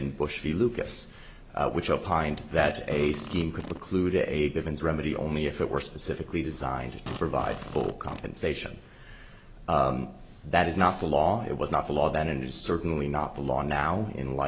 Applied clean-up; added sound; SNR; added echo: none; Fart; 12 dB; none.